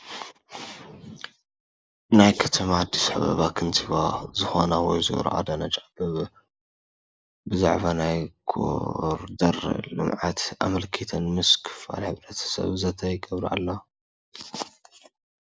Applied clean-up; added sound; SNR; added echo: neural mask model Resemble Enhance denoiser.